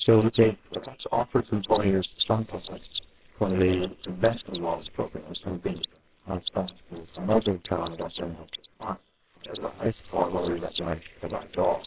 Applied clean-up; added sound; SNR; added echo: neural separator model SepFormer WHAMR!.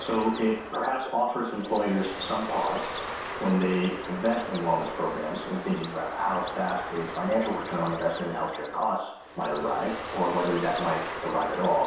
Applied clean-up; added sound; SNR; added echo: none; Bird; 9 dB; reverberation time 0.7 s.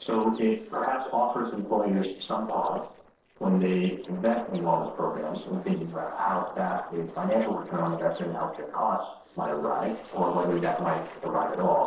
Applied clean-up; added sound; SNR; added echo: neural separator model SepFormer DNS4.